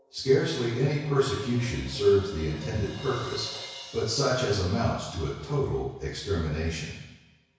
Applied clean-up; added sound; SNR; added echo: none; Crash cymbal; 19 dB; reverberation time 1.1 s.